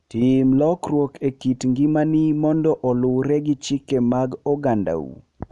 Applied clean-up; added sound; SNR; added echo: none; none; none; none.